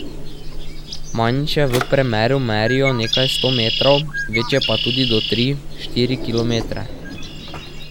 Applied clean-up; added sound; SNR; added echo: none; Drawer open or close + Bird; 4 dB; none.